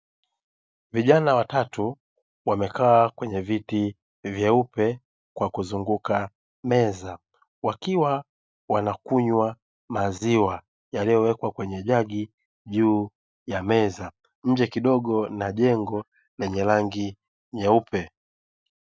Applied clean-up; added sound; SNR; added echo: none; none; none; none.